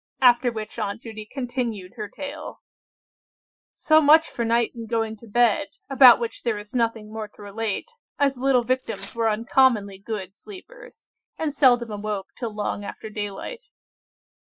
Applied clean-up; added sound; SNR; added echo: classical method Wiener filter.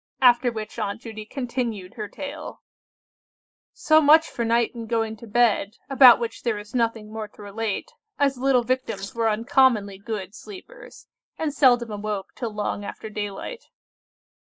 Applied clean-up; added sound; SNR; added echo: neural mask model Resemble Enhance denoiser.